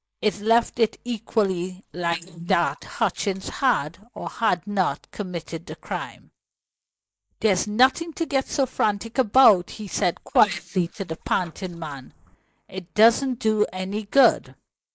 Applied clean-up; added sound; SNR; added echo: neural mask model Resemble Enhance denoiser.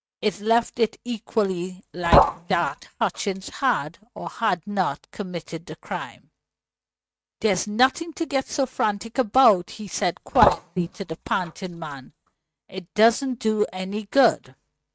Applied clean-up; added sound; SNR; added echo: neural mask model RNNoise.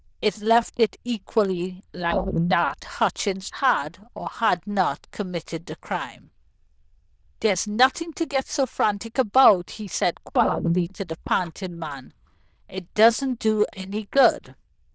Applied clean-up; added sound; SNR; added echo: neural diffusion model UNIVERSE++.